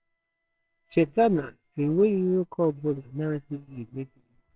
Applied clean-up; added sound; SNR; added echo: neural separator model SepFormer WHAMR!.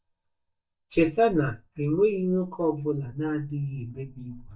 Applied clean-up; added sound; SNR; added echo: neural mask model DeepFilterNet 3.